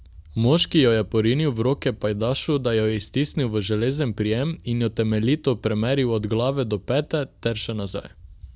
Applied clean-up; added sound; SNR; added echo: none; none; none; none.